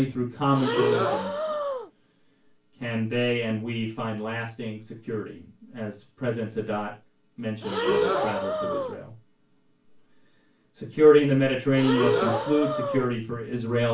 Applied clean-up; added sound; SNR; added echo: none; Breathing; 0 dB; reverberation time 0.2 s.